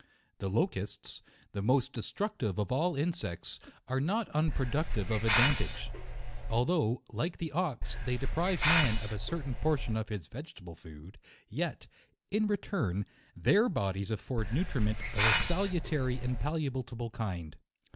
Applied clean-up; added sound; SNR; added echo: none; Hiss; -1 dB; none.